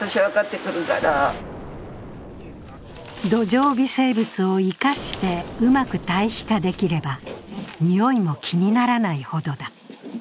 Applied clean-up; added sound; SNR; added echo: none; Explosion; 15 dB; none.